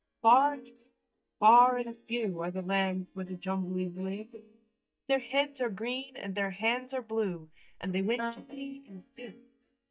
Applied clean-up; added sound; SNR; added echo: neural mask model DeepFilterNet 3.